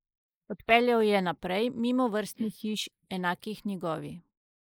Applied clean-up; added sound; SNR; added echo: neural mask model Resemble Enhance denoiser.